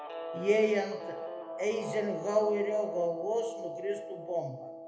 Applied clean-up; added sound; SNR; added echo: none; Guitar; 8 dB; reverberation time 0.7 s.